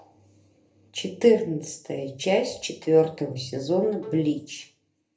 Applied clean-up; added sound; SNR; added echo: none; Bowed string instrument; 19 dB; reverberation time 0.3 s.